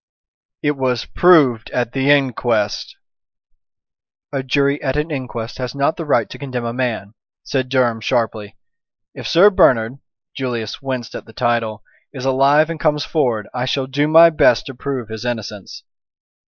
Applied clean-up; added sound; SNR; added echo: neural mask model Resemble Enhance denoiser.